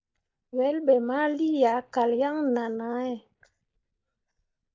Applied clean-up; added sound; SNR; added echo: neural mask model DeepFilterNet 3.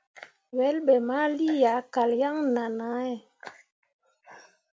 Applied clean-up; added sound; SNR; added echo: none; none; none; none.